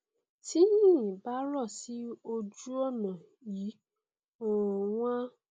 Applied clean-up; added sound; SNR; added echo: none; none; none; none.